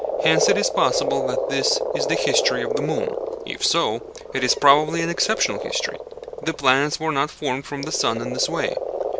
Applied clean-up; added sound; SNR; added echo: none; Frog; 3 dB; none.